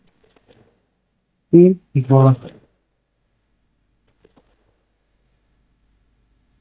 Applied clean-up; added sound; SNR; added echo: neural mask model DeepFilterNet 3.